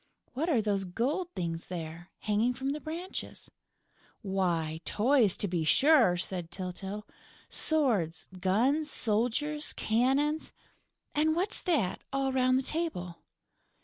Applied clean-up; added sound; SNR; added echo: none; none; none; none.